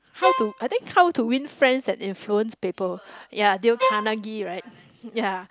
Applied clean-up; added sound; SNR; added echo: none; Bowed string instrument; 2 dB; none.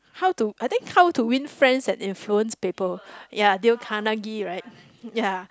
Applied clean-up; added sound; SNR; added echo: none; none; none; none.